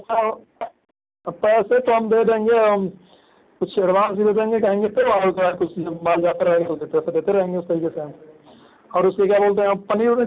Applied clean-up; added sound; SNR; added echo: none; none; none; none.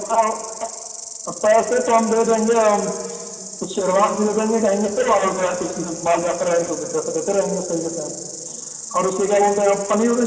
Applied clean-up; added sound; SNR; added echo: none; Insect; 12 dB; reverberation time 1.9 s.